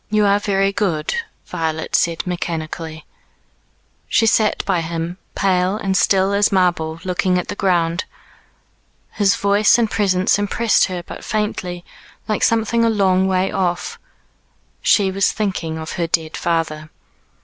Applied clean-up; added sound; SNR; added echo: none; none; none; none.